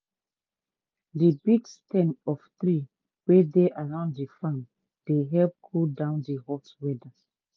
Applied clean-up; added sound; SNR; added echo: none; none; none; none.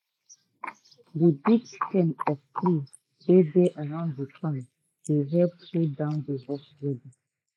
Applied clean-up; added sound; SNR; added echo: neural mask model Resemble Enhance denoiser.